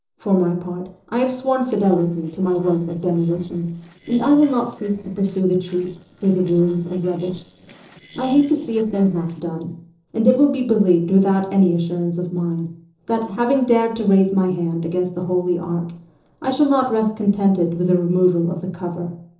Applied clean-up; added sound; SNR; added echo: neural separator model SepFormer DNS4.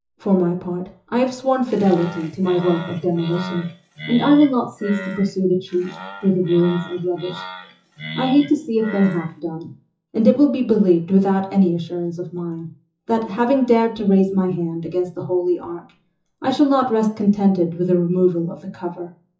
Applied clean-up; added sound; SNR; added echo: classical method WPE with log-MMSE.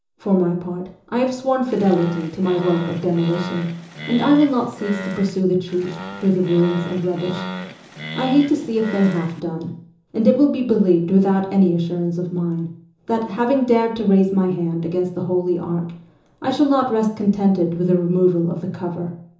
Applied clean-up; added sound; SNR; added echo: none; Animal; 12 dB; reverberation time 0.6 s.